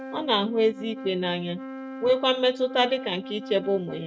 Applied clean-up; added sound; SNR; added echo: neural mask model RNNoise.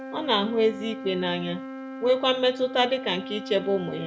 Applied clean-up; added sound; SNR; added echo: none; Wind instrument, woodwind instrument; 11 dB; none.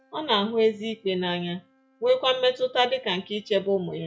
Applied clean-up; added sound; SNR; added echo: classical method log-MMSE.